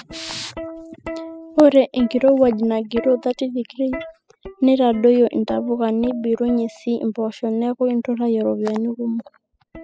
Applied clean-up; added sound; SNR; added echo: classical method spectral subtraction.